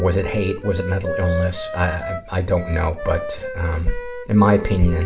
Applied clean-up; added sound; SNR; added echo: none; Wind instrument, woodwind instrument; 9 dB; reverberation time 0.4 s.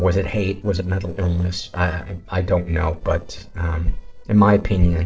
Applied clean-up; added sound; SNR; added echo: neural separator model SepFormer DNS4.